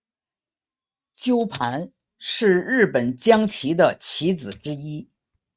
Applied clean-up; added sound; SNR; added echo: neural mask model RNNoise.